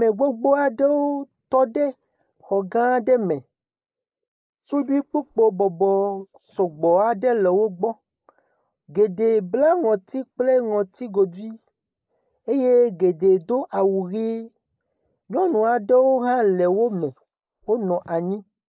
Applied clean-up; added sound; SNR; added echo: neural mask model Resemble Enhance denoiser.